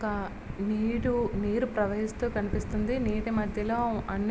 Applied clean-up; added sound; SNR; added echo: none; none; none; none.